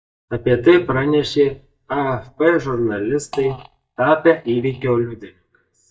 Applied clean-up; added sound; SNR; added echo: neural mask model DeepFilterNet 3.